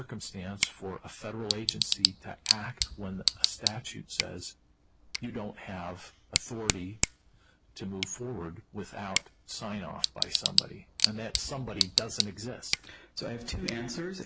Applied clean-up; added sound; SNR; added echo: none; Tick / Bicycle; -5 dB; none.